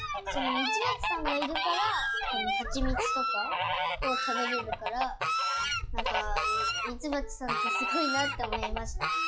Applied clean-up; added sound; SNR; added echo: classical method log-MMSE.